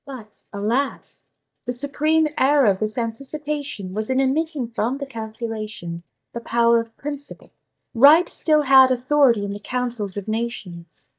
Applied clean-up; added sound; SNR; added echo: neural mask model DeepFilterNet 3.